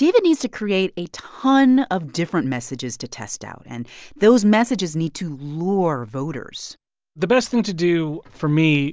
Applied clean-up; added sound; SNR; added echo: none; none; none; none.